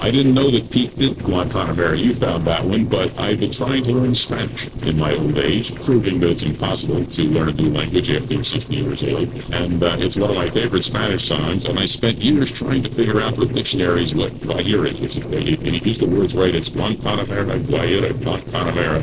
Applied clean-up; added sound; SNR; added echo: neural separator model SepFormer DNS4.